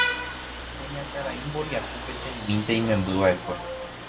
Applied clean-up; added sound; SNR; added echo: none; Vehicle horn, car horn, honking; 4 dB; none.